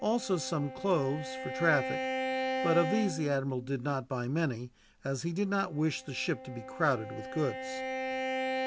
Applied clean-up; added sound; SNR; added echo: none; Bowed string instrument; 5 dB; none.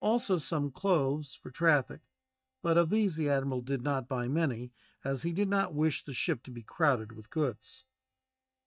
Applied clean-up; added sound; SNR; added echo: neural mask model DeepFilterNet 3.